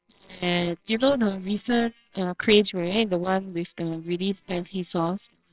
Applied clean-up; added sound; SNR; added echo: neural separator model SepFormer WHAMR!.